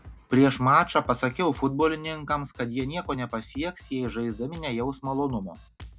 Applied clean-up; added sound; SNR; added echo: none; Drum kit; 20 dB; none.